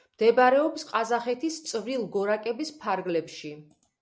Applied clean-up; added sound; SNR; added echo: none; none; none; none.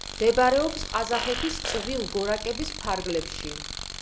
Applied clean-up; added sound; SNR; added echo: none; Fart + Tools; 7 dB; none.